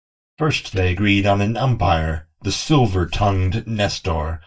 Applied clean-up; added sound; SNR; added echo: neural mask model DeepFilterNet 3.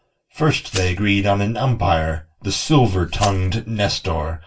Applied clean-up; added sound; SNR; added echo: none; Glass; 19 dB; reverberation time 0.2 s.